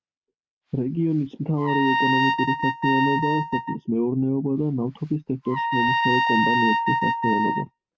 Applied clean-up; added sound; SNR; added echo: neural mask model RNNoise.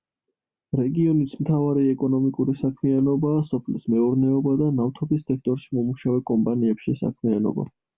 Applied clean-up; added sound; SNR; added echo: none; none; none; none.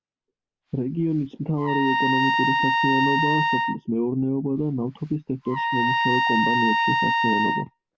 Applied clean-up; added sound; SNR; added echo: none; Trumpet; -2 dB; none.